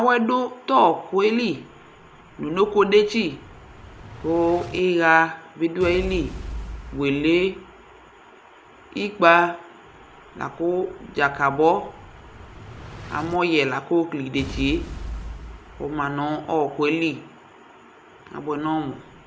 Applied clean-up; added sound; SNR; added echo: none; Explosion; 16 dB; none.